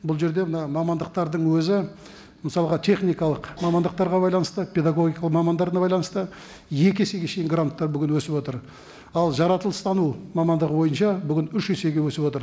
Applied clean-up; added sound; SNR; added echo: none; none; none; none.